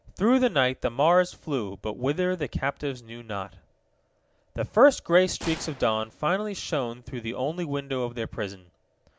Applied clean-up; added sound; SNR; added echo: none; Gunshot, gunfire; 19 dB; none.